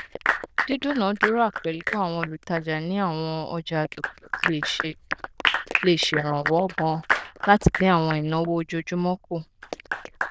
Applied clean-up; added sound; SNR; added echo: neural diffusion model UNIVERSE++.